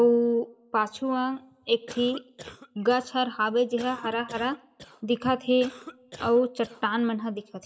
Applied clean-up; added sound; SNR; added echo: none; Cough; 19 dB; reverberation time 0.3 s.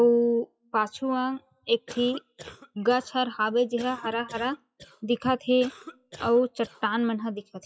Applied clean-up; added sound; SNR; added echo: classical method WPE with log-MMSE.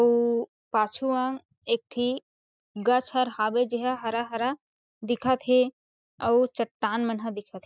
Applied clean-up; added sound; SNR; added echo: none; none; none; none.